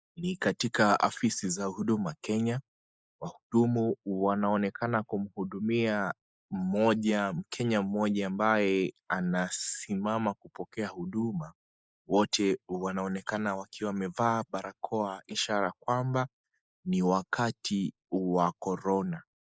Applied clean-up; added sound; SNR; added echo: neural mask model Resemble Enhance denoiser.